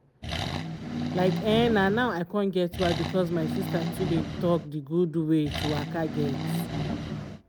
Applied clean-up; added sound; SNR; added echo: none; Accelerating, revving, vroom; 4 dB; none.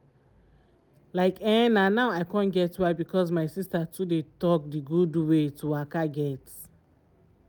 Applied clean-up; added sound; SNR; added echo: none; none; none; none.